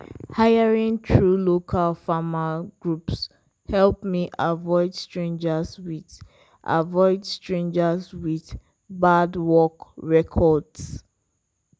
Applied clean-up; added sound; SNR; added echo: none; none; none; none.